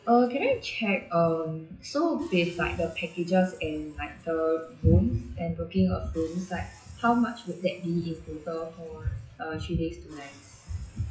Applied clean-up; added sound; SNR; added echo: classical method WPE with log-MMSE.